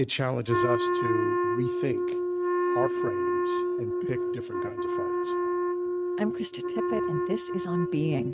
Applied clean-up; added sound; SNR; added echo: neural mask model RNNoise.